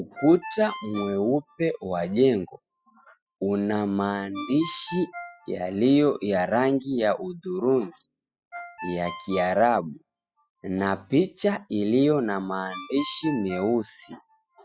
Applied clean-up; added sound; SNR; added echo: classical method spectral subtraction.